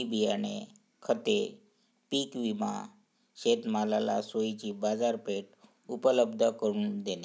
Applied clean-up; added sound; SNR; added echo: none; none; none; none.